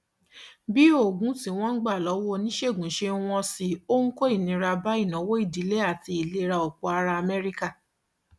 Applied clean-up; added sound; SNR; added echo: none; none; none; none.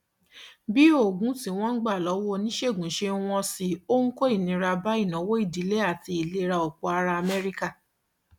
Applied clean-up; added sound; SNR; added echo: none; Whoosh, swoosh, swish; 17 dB; none.